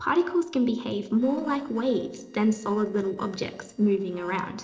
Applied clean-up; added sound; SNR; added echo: neural separator model SepFormer DNS4.